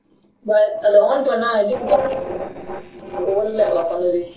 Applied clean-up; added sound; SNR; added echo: neural separator model SepFormer DNS4.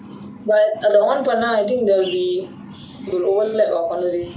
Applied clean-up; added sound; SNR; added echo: none; none; none; none.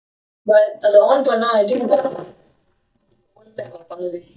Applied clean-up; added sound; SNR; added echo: neural mask model DeepFilterNet 3.